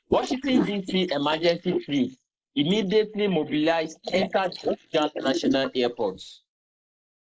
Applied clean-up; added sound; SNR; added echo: neural mask model Resemble Enhance denoiser.